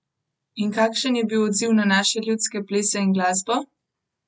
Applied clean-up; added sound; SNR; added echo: none; none; none; none.